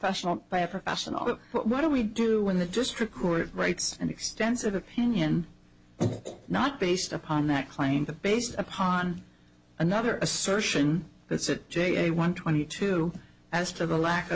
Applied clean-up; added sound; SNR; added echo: none; none; none; none.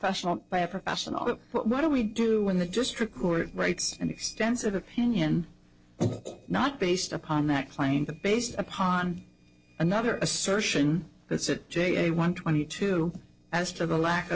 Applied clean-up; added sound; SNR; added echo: neural separator model SepFormer DNS4.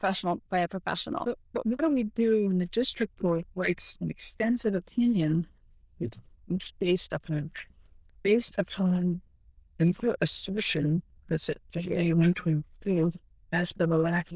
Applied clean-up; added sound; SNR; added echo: neural diffusion model UNIVERSE++.